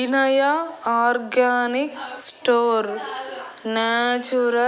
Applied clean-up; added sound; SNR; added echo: none; none; none; none.